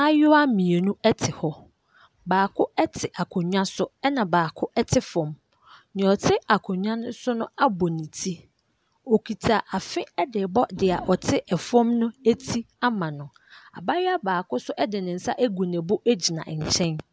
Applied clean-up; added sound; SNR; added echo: none; none; none; none.